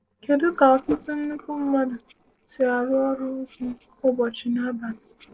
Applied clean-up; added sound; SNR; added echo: neural separator model SepFormer DNS4.